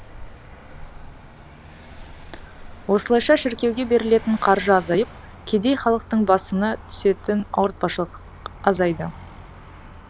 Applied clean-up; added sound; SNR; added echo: none; Vehicle; 17 dB; none.